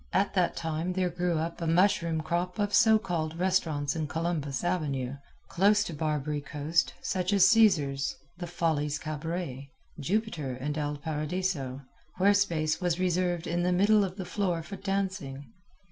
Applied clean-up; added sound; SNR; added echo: none; none; none; none.